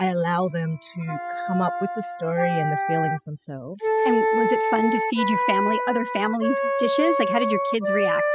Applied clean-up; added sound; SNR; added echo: classical method spectral subtraction.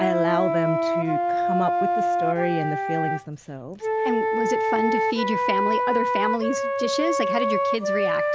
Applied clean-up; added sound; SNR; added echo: none; Wind instrument, woodwind instrument; -4 dB; none.